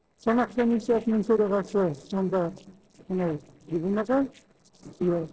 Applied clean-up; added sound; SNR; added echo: neural separator model SepFormer DNS4.